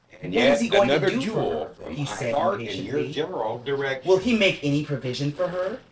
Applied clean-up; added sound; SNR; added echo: neural separator model SepFormer DNS4.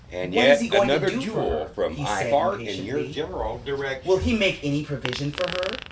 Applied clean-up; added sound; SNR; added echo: none; Fart; -1 dB; none.